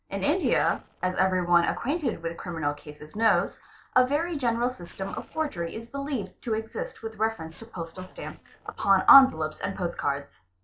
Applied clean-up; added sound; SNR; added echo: neural separator model SepFormer DNS4.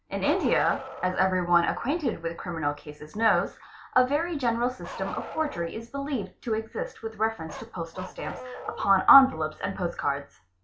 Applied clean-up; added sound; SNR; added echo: none; Bark; 17 dB; reverberation time 0.3 s.